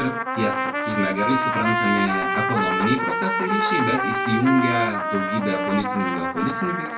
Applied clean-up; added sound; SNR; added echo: none; Trumpet; -1 dB; reverberation time 0.3 s.